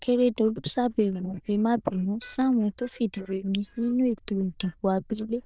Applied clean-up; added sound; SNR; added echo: neural diffusion model UNIVERSE++.